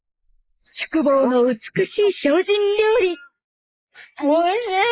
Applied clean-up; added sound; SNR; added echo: neural mask model Resemble Enhance denoiser.